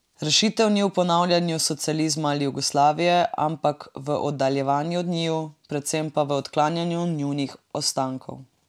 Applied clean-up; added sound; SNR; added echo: none; none; none; none.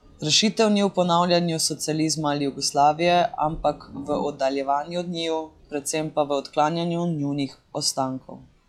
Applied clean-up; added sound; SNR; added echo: classical method log-MMSE.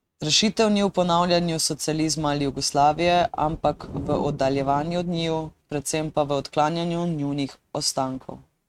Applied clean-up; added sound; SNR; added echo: neural mask model RNNoise.